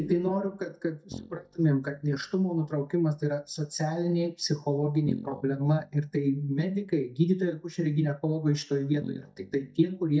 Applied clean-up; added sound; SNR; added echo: neural mask model DeepFilterNet 3.